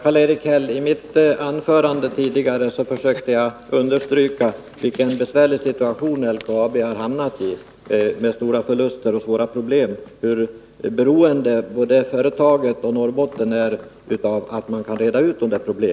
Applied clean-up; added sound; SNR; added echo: none; none; none; none.